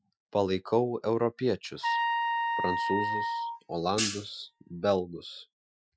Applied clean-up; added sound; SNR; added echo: classical method Wiener filter.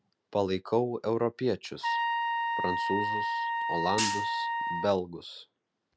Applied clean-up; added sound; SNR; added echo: none; Trumpet + Hi-hat; -2 dB; none.